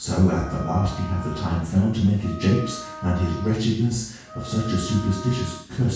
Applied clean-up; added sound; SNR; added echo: none; Wind instrument, woodwind instrument; 15 dB; reverberation time 0.6 s.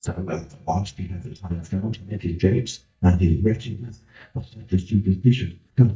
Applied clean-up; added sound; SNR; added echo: neural mask model DeepFilterNet 3.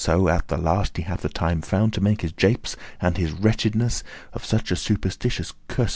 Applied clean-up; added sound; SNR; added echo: none; none; none; none.